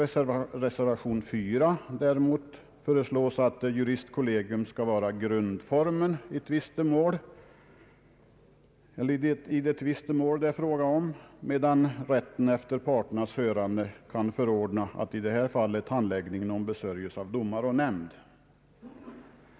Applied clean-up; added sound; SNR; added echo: none; none; none; none.